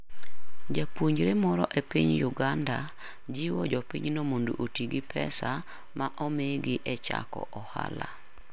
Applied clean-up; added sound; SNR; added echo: none; none; none; none.